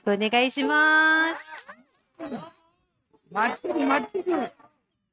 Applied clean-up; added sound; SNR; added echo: neural mask model RNNoise.